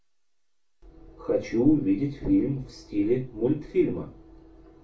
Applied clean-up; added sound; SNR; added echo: none; none; none; reverberation time 0.3 s.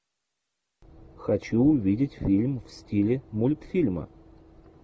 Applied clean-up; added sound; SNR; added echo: none; none; none; none.